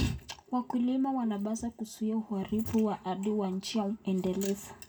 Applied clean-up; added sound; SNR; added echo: none; none; none; reverberation time 0.2 s.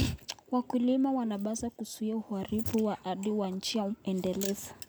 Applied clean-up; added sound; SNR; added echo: none; none; none; none.